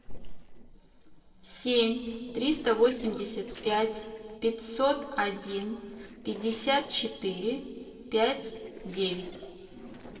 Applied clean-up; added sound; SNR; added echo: neural separator model SepFormer DNS4.